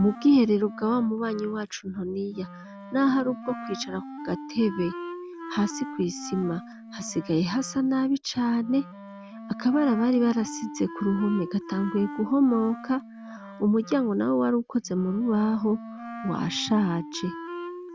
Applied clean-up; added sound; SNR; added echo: none; Wind instrument, woodwind instrument; 13 dB; none.